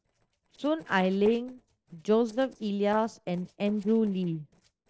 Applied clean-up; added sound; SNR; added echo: neural separator model SepFormer DNS4.